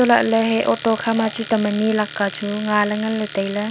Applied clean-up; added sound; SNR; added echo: none; Domestic sounds, home sounds; 16 dB; none.